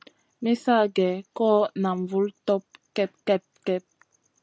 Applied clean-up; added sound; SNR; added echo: none; none; none; none.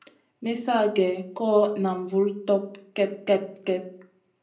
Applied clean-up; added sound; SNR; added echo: none; none; none; reverberation time 0.5 s.